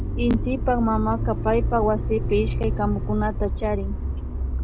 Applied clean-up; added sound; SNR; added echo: none; Motor vehicle (road); 1 dB; none.